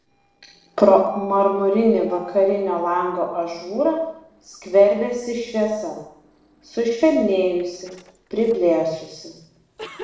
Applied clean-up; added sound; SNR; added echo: neural separator model SepFormer DNS4.